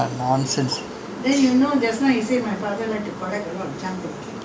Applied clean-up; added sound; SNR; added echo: none; none; none; none.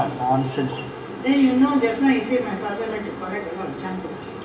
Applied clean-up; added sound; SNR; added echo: none; none; none; reverberation time 2.3 s.